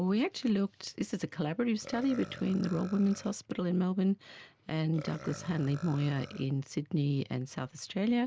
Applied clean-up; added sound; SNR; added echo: none; Burping, eructation; 19 dB; none.